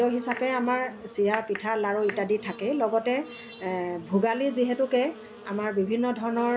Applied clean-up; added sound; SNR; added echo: none; Buzz; 17 dB; none.